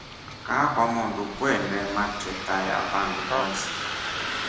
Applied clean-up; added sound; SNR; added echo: none; Bus; 5 dB; reverberation time 0.9 s.